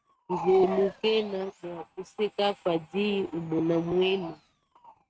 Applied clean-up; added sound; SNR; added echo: neural mask model RNNoise.